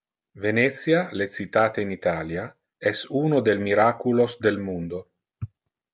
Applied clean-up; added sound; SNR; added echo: none; none; none; none.